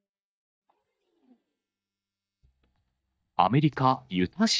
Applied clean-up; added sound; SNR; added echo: neural mask model DeepFilterNet 3.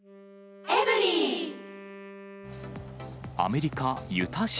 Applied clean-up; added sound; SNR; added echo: none; Wind instrument, woodwind instrument; 18 dB; none.